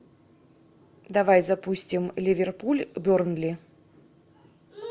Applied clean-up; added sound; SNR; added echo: none; none; none; none.